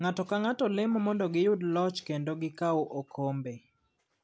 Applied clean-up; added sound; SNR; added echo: none; none; none; none.